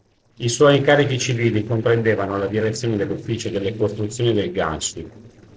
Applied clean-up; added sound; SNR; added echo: neural separator model SepFormer DNS4.